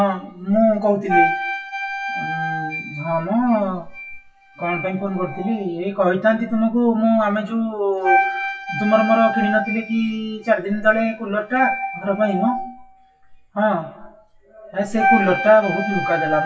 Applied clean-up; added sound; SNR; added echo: classical method WPE with log-MMSE.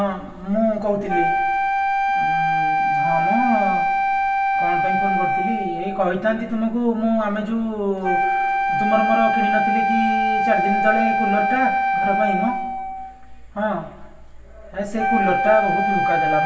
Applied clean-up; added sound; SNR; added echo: none; Wind instrument, woodwind instrument; -2 dB; reverberation time 0.1 s.